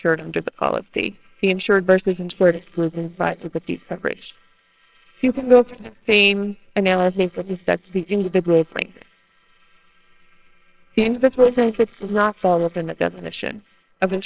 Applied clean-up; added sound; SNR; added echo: neural separator model SepFormer WHAMR!.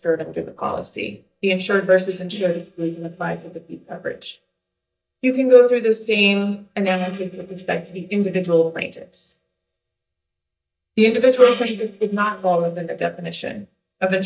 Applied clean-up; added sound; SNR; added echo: neural mask model DeepFilterNet 3.